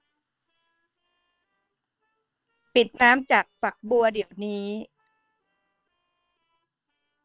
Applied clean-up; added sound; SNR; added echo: neural separator model SepFormer WHAM!.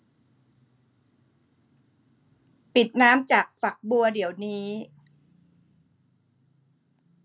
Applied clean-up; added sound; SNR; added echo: none; none; none; none.